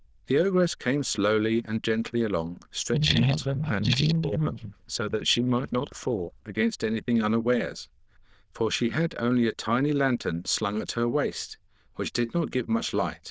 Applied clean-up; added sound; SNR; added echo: neural diffusion model UNIVERSE++.